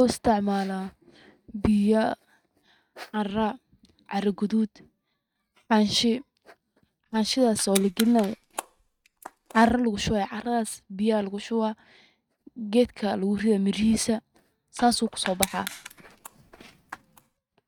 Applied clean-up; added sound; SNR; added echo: neural mask model RNNoise.